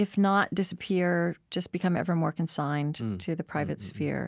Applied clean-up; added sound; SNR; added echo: none; none; none; none.